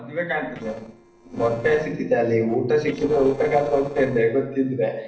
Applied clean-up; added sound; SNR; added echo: neural separator model SepFormer DNS4.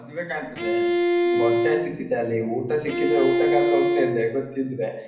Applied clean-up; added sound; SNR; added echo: none; Bowed string instrument; -3 dB; reverberation time 0.8 s.